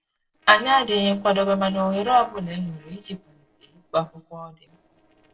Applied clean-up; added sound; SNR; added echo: neural separator model SepFormer DNS4.